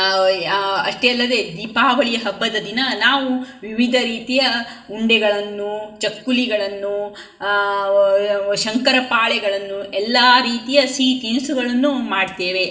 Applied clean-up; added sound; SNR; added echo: none; none; none; reverberation time 0.8 s.